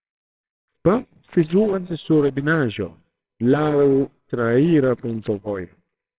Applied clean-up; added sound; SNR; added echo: neural separator model SepFormer WHAMR!.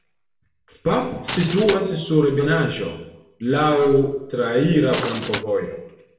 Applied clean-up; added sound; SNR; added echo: none; Glass; 10 dB; reverberation time 0.8 s.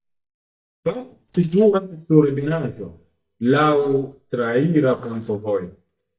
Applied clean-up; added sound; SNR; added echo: neural mask model DeepFilterNet 3.